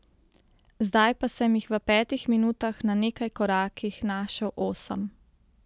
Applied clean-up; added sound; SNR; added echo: none; none; none; none.